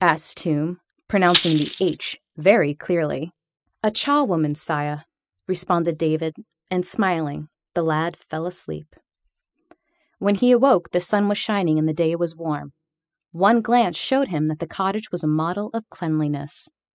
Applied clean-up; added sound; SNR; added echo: classical method spectral subtraction.